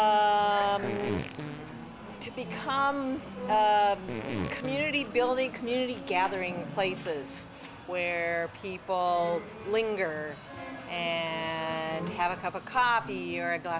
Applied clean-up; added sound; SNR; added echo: none; Fart; 10 dB; none.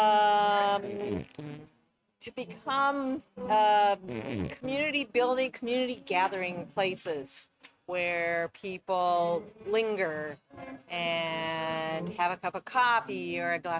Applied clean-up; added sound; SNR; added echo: neural mask model RNNoise.